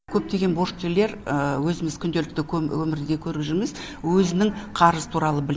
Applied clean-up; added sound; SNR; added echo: none; none; none; none.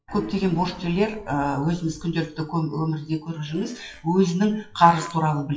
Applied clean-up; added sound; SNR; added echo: classical method WPE with log-MMSE.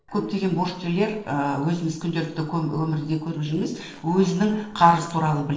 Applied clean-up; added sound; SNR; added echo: neural separator model SepFormer DNS4.